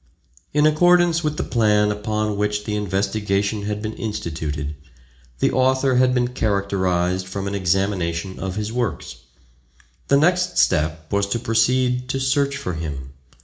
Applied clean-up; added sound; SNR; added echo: none; none; none; reverberation time 0.4 s.